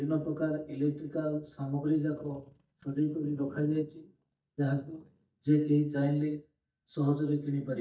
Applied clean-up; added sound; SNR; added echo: neural mask model DeepFilterNet 3.